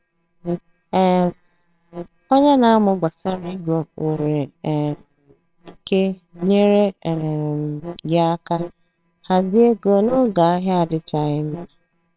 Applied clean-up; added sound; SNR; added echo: neural separator model SepFormer WHAMR!.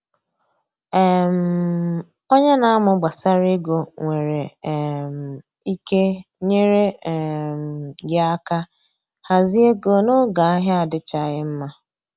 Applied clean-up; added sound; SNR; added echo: none; none; none; none.